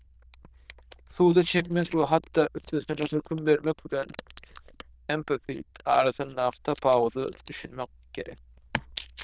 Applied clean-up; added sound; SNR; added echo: neural diffusion model UNIVERSE++.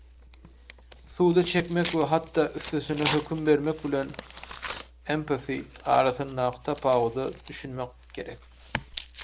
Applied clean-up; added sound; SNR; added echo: none; Tearing; 14 dB; none.